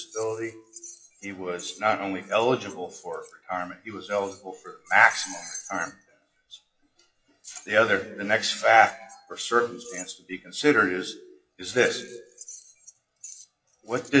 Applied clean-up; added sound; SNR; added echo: classical method WPE with log-MMSE.